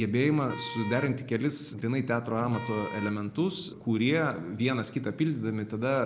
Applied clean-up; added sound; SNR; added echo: none; Wind instrument, woodwind instrument; 13 dB; none.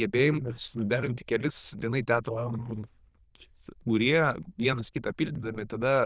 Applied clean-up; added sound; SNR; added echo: neural diffusion model UNIVERSE++.